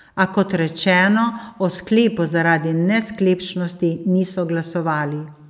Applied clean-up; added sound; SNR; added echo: none; none; none; none.